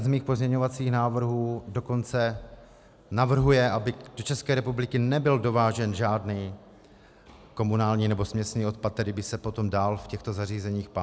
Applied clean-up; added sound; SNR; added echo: none; none; none; none.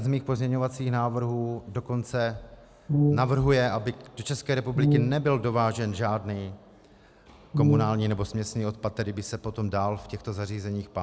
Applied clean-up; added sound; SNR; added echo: none; Brass instrument; -1 dB; none.